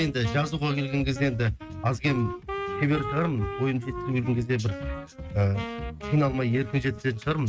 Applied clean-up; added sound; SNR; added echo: neural mask model RNNoise.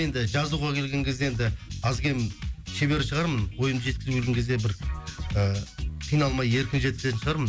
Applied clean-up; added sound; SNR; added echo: none; none; none; none.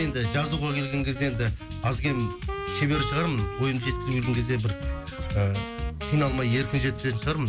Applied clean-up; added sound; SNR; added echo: none; Wind instrument, woodwind instrument; 11 dB; none.